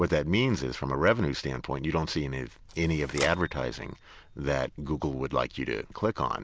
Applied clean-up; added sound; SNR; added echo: none; Typewriter; 15 dB; none.